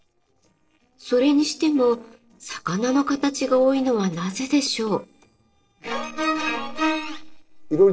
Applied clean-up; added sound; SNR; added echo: neural separator model SepFormer DNS4.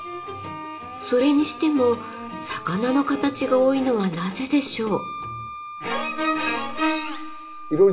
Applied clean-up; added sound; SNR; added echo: none; Wind instrument, woodwind instrument; 15 dB; reverberation time 0.8 s.